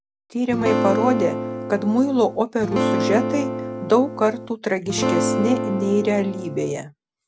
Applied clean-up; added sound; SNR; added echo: none; Acoustic guitar / Strum; 2 dB; none.